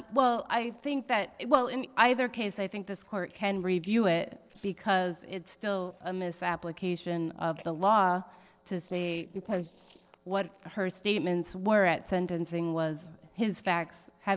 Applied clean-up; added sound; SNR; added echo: neural separator model SepFormer DNS4.